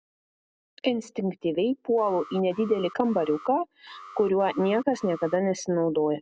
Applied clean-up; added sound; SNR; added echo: none; Alarm; 20 dB; none.